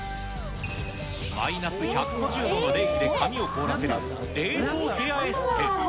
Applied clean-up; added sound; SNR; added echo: none; none; none; none.